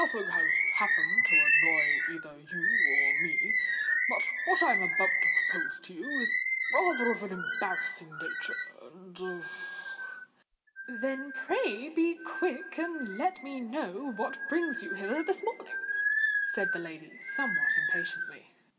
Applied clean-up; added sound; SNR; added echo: none; Bird; -5 dB; none.